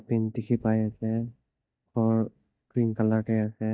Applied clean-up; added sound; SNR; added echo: neural mask model DeepFilterNet 3.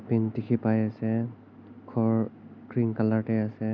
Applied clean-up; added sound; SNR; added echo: none; none; none; none.